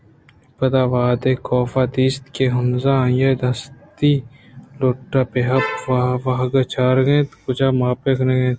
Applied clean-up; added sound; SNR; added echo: none; none; none; none.